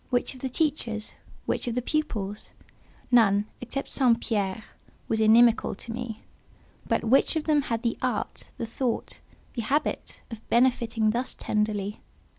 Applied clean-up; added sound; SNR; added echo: none; none; none; none.